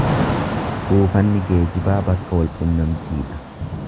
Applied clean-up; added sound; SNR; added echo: none; Thunder / Rain; 5 dB; none.